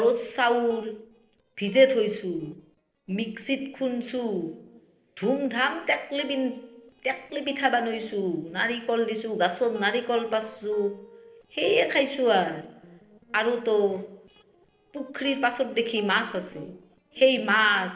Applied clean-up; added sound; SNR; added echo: neural separator model SepFormer DNS4.